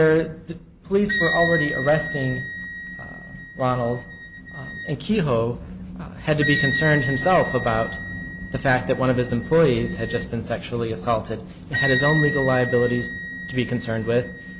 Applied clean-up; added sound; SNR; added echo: none; Wind instrument, woodwind instrument; 7 dB; none.